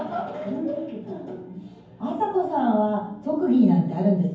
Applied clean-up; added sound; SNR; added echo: none; none; none; reverberation time 0.9 s.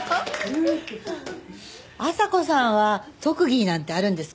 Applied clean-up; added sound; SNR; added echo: none; none; none; none.